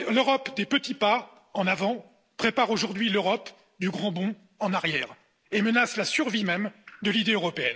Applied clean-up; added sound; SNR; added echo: none; none; none; none.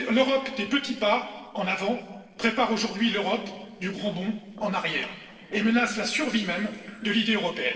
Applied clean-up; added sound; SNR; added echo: neural separator model SepFormer DNS4.